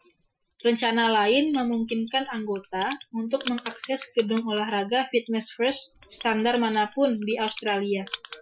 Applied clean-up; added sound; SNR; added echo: classical method Wiener filter.